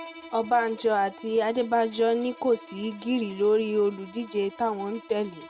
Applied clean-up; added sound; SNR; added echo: none; Bowed string instrument; 20 dB; none.